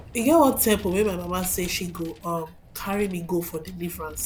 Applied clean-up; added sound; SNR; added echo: none; Vehicle; 16 dB; none.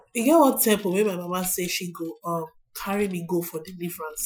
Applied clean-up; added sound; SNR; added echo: classical method Wiener filter.